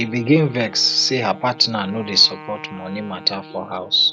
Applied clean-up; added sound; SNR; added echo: none; Wind instrument, woodwind instrument; 18 dB; none.